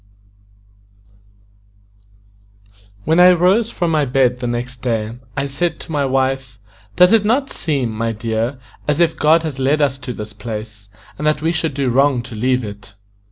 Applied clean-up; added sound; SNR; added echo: none; none; none; none.